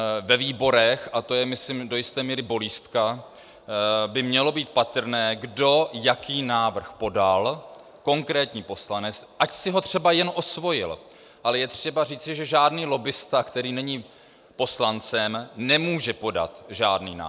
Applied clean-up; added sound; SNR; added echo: none; none; none; none.